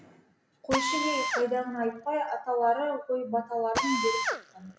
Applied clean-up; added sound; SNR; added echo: none; Drill; 4 dB; none.